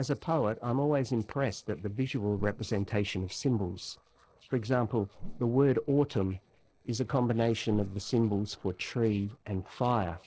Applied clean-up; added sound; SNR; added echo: neural separator model SepFormer DNS4.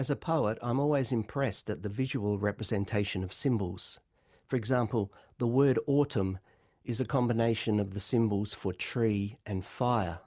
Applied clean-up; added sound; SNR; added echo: none; none; none; none.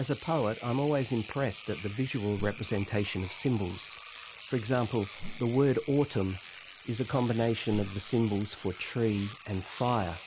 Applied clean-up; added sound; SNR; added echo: none; Whoosh, swoosh, swish + Engine / Domestic sounds, home sounds; 11 dB; none.